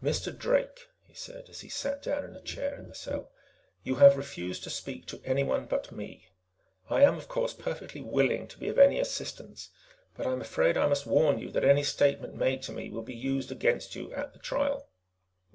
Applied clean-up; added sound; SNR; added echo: none; none; none; none.